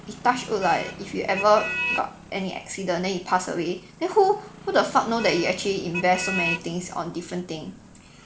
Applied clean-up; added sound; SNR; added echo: none; Motor vehicle (road); 10 dB; none.